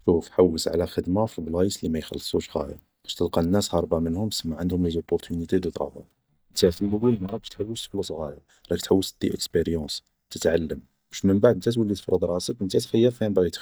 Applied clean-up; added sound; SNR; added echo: neural mask model DeepFilterNet 3.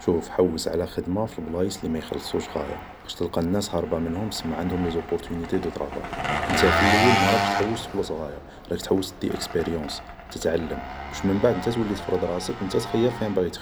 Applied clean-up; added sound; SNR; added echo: none; Engine; 4 dB; none.